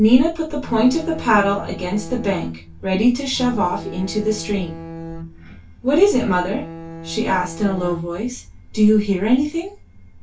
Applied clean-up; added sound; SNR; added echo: none; Bowed string instrument; 14 dB; reverberation time 0.1 s.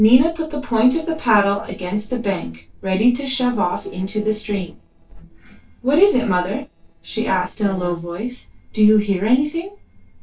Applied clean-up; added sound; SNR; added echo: neural separator model SepFormer DNS4.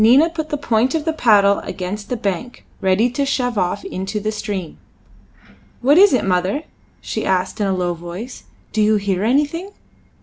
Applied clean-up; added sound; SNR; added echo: none; none; none; none.